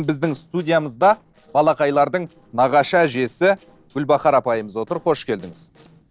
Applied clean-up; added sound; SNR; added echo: neural separator model SepFormer DNS4.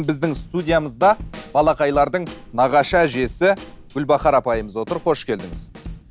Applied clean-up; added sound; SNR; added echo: none; Snare drum / Drum kit; 16 dB; none.